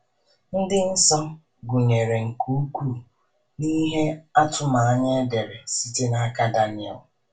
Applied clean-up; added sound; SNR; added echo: none; none; none; reverberation time 0.2 s.